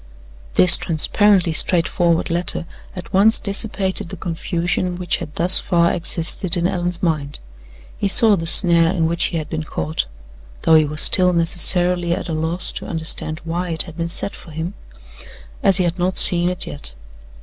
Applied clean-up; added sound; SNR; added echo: none; none; none; none.